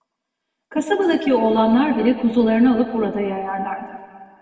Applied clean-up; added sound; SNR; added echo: none; none; none; reverberation time 1.9 s.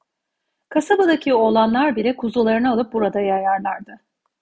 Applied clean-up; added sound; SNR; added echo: none; none; none; none.